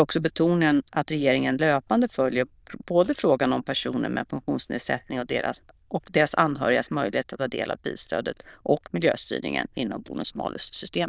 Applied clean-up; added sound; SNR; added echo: neural diffusion model UNIVERSE++.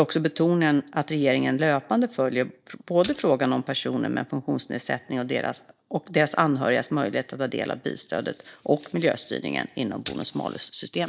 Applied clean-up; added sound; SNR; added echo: neural mask model DeepFilterNet 3.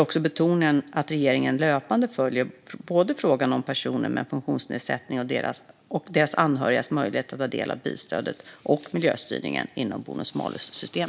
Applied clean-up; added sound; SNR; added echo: none; none; none; none.